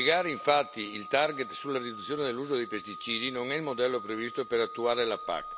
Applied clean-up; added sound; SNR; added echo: none; Organ; 13 dB; none.